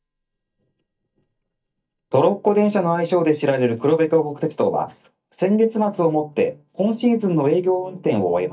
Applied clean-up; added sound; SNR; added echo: neural mask model DeepFilterNet 3.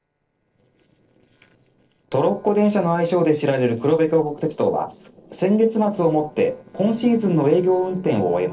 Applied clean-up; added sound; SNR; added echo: neural separator model SepFormer DNS4.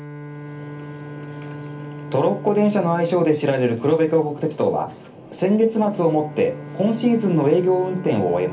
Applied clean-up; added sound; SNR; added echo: none; Bowed string instrument; 15 dB; reverberation time 0.3 s.